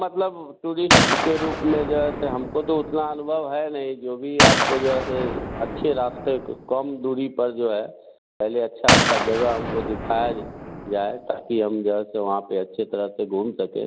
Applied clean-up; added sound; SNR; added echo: none; Gunshot, gunfire; -1 dB; none.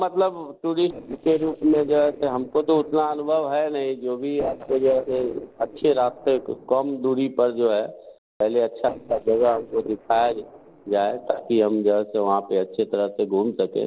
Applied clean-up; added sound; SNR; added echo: neural separator model SepFormer DNS4.